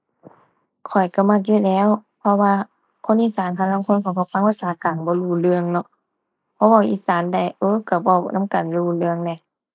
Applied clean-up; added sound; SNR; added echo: neural mask model Resemble Enhance denoiser.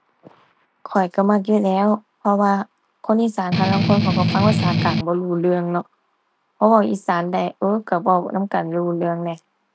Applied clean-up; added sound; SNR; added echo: none; Strum; -1 dB; none.